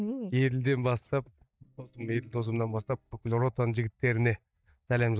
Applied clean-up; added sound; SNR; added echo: neural mask model DeepFilterNet 3.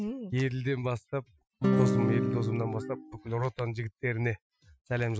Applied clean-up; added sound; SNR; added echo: classical method Wiener filter.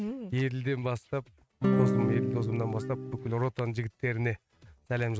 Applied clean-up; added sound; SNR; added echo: neural mask model RNNoise.